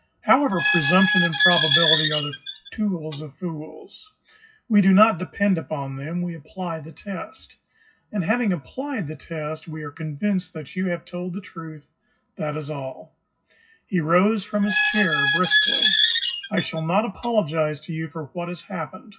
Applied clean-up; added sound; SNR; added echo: classical method WPE with log-MMSE.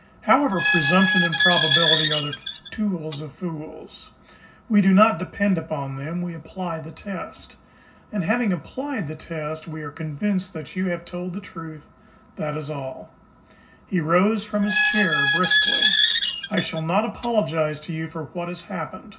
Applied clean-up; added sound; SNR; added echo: none; Squeak; -3 dB; reverberation time 0.4 s.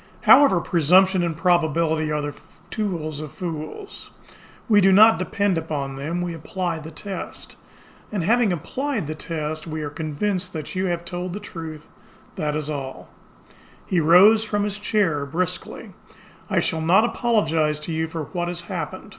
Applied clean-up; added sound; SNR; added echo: none; none; none; none.